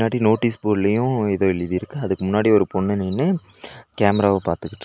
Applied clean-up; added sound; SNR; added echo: none; none; none; none.